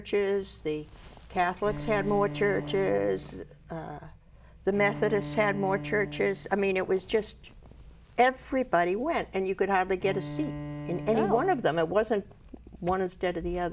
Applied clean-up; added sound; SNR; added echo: none; Bowed string instrument; 11 dB; none.